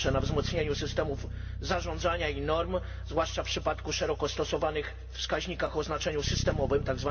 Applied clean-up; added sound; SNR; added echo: none; Bass guitar; 5 dB; reverberation time 0.6 s.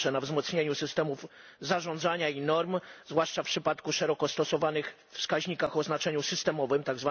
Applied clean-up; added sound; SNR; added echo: none; none; none; none.